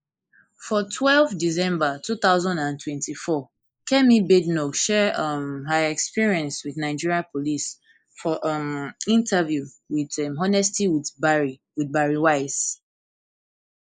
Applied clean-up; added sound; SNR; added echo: neural mask model Resemble Enhance denoiser.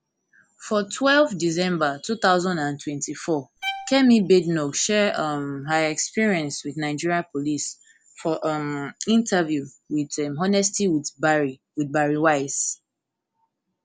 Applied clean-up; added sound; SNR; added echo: none; Bowed string instrument; 15 dB; none.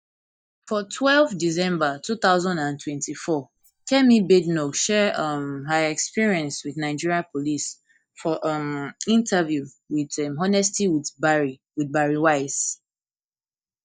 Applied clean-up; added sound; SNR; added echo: neural mask model DeepFilterNet 3.